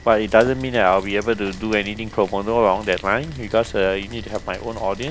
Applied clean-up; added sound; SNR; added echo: none; Rain; 16 dB; none.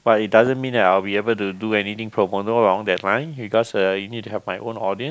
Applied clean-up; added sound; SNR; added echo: none; none; none; none.